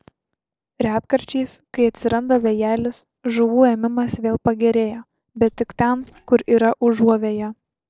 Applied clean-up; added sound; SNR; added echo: neural separator model SepFormer DNS4.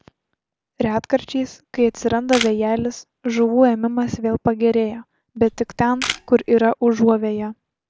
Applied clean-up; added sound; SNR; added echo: none; Camera; 11 dB; none.